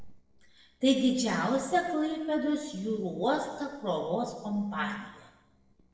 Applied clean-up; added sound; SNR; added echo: neural separator model SepFormer DNS4.